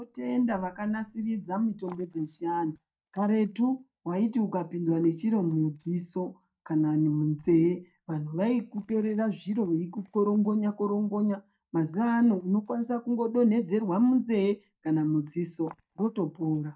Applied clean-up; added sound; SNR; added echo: neural mask model DeepFilterNet 3.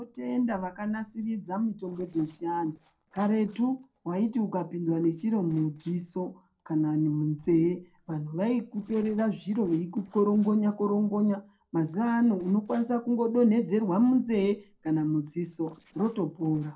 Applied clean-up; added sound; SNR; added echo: neural separator model SepFormer DNS4.